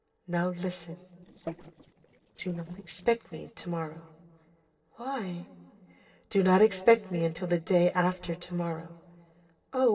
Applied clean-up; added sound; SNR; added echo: neural separator model SepFormer DNS4.